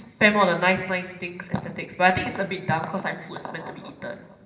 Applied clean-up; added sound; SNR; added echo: none; none; none; reverberation time 1.7 s.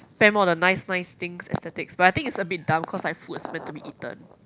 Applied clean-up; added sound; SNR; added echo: none; none; none; none.